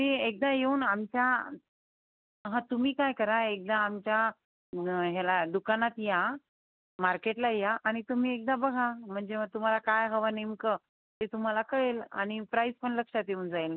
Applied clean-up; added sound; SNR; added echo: none; none; none; none.